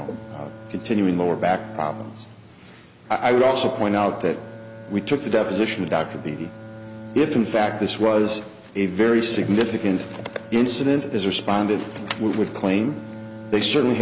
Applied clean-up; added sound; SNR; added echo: none; Bowed string instrument; 16 dB; none.